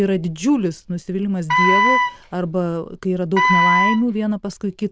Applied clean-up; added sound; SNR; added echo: neural diffusion model UNIVERSE++.